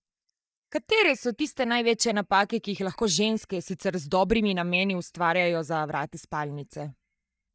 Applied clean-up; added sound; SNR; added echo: neural mask model DeepFilterNet 3.